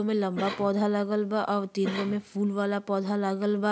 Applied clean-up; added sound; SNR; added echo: none; Cough; 14 dB; none.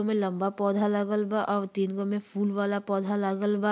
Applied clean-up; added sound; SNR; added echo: none; none; none; none.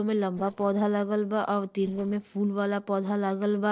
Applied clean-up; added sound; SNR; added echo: neural separator model SepFormer DNS4.